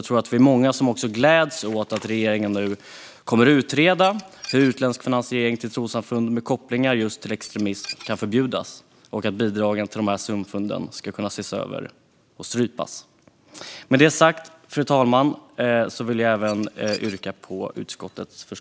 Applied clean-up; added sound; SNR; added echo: none; Dishes, pots, and pans / Glass; 17 dB; none.